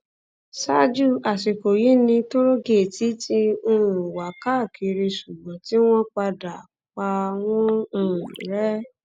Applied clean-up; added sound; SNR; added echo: none; Gurgling; 15 dB; none.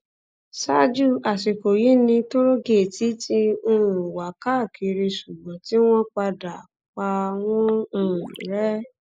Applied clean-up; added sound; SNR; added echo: neural mask model Resemble Enhance denoiser.